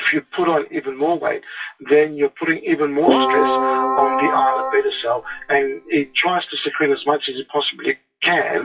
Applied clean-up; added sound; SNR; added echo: classical method WPE with log-MMSE.